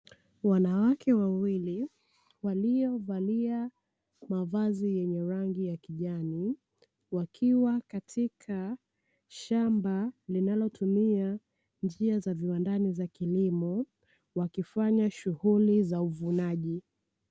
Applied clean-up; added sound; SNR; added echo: none; none; none; none.